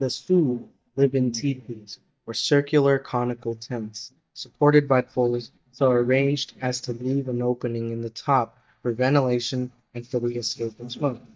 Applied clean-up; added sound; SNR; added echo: neural mask model DeepFilterNet 3.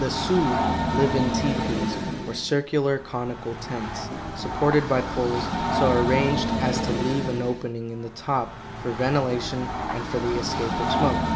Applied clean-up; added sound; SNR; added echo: none; Train; 1 dB; none.